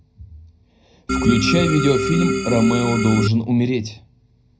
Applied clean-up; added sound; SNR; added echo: none; Organ; 1 dB; reverberation time 0.3 s.